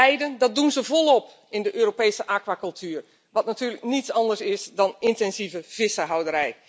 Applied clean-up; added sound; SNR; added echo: none; none; none; none.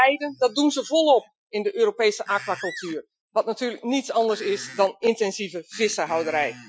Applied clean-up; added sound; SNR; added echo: classical method Wiener filter.